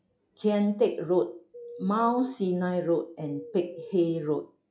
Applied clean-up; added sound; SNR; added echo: classical method log-MMSE.